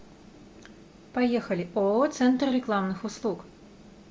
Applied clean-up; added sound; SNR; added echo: none; none; none; none.